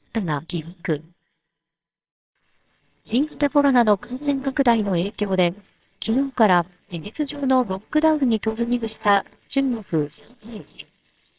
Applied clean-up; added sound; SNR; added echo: neural separator model SepFormer WHAMR!.